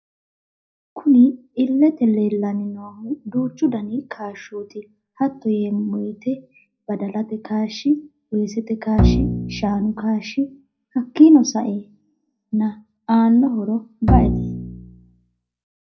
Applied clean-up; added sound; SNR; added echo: none; Bowed string instrument; 0 dB; reverberation time 0.4 s.